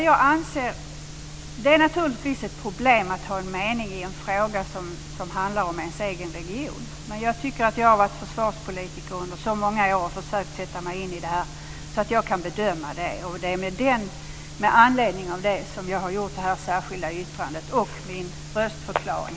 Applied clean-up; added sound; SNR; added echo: none; none; none; none.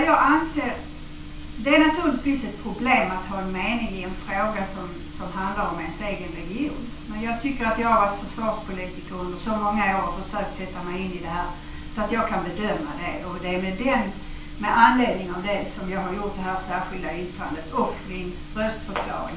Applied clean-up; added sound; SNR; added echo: none; none; none; reverberation time 0.4 s.